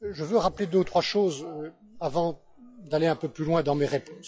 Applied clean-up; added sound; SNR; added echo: classical method log-MMSE.